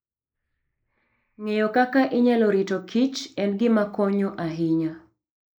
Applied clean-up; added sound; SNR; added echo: neural mask model Resemble Enhance denoiser.